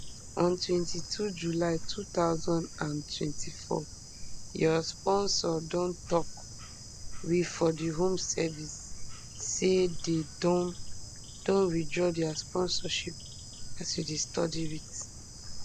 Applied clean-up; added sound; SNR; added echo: none; Bird / Insect; 8 dB; none.